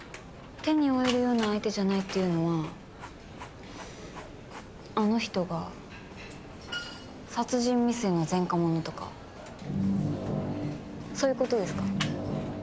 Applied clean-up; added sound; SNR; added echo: none; Printer; 16 dB; none.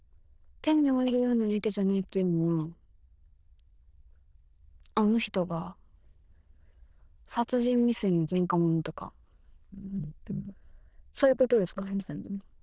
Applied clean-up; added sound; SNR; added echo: neural diffusion model UNIVERSE++.